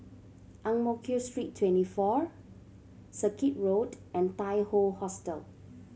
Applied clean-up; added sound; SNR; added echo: none; none; none; none.